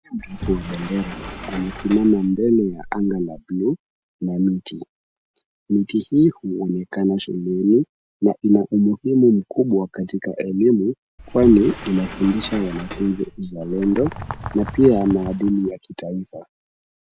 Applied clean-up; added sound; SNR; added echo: none; Bird + Sliding door; 13 dB; none.